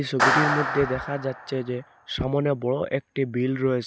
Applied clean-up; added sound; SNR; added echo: none; Clapping; 3 dB; none.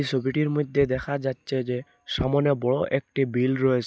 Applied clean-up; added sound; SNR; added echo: none; none; none; none.